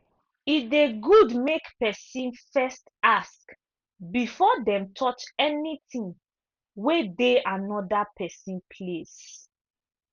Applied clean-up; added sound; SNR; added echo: none; none; none; none.